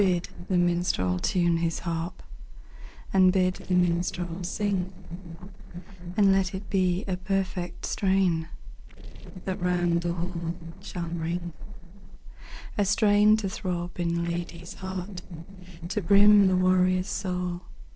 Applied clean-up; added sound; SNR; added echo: neural separator model SepFormer DNS4.